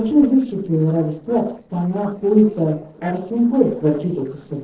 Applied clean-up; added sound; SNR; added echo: neural separator model SepFormer DNS4.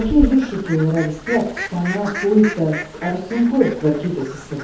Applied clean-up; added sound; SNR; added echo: none; Fowl; 10 dB; reverberation time 0.6 s.